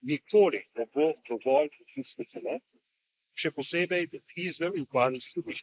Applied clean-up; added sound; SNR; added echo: neural mask model Resemble Enhance denoiser.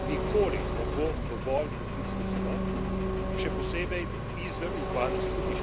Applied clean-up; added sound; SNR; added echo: none; Engine; -4 dB; none.